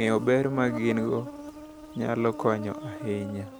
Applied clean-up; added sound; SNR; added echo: none; Insect; 11 dB; none.